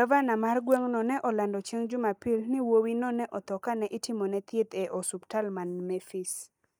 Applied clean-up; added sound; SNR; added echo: neural mask model DeepFilterNet 3.